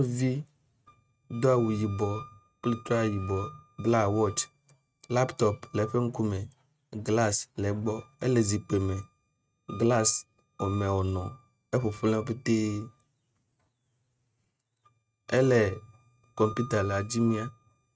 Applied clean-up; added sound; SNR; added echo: neural mask model RNNoise.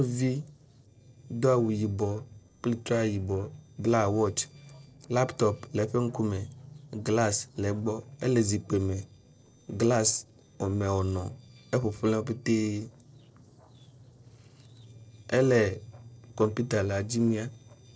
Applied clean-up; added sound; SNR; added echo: neural separator model SepFormer DNS4.